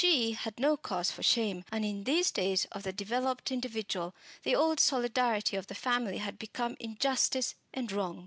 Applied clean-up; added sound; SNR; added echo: none; none; none; none.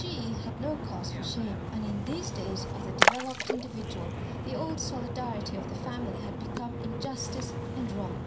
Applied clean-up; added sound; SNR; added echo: none; Splash, splatter; -4 dB; reverberation time 0.3 s.